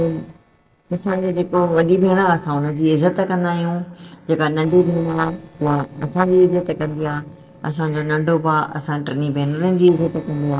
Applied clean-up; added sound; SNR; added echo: neural separator model SepFormer DNS4.